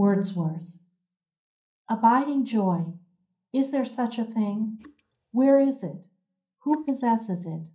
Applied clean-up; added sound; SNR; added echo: neural mask model DeepFilterNet 3.